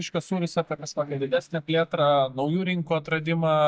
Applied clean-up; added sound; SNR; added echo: neural mask model DeepFilterNet 3.